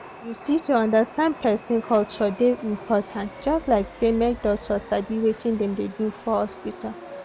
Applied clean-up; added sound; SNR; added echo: none; Chatter / Subway, metro, underground; 17 dB; none.